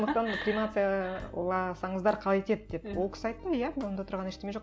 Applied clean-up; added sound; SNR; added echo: none; none; none; none.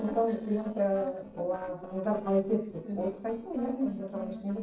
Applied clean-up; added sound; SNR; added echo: neural separator model SepFormer DNS4.